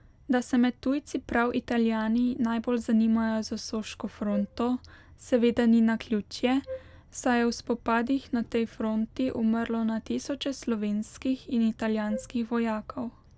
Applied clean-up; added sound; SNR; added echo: none; Wind instrument, woodwind instrument; 16 dB; none.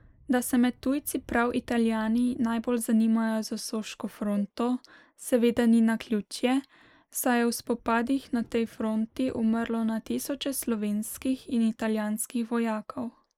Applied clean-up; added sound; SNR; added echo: neural mask model Resemble Enhance denoiser.